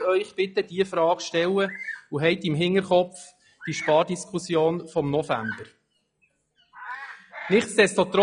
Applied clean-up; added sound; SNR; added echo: classical method log-MMSE.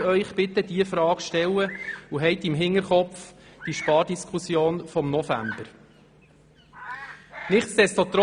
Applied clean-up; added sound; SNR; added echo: none; Bird vocalization, bird call, bird song; 17 dB; none.